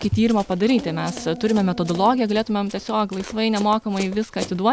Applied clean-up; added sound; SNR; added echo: none; Dog + Run; 15 dB; none.